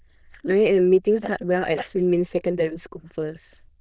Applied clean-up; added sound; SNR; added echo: neural diffusion model UNIVERSE++.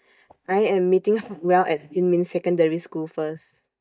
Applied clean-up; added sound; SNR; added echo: neural mask model DeepFilterNet 3.